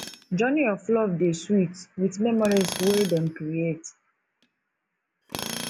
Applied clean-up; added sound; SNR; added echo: none; Tools; 13 dB; none.